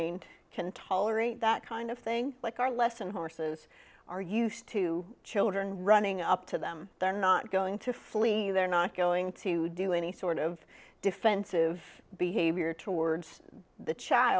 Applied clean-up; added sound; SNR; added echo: none; none; none; none.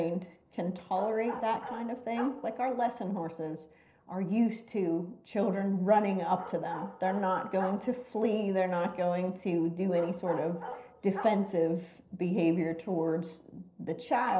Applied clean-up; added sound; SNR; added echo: neural separator model SepFormer DNS4.